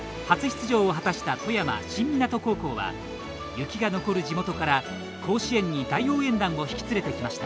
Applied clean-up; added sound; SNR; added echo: none; none; none; none.